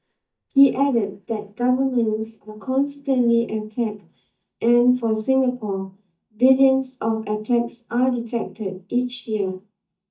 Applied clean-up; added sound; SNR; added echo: neural mask model DeepFilterNet 3.